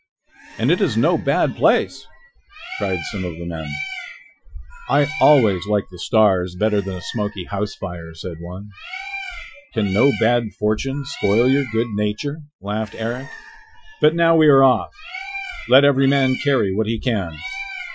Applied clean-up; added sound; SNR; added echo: classical method Wiener filter.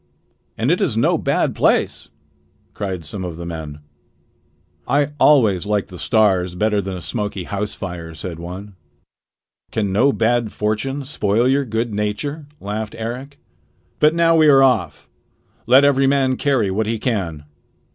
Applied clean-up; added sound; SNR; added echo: none; none; none; none.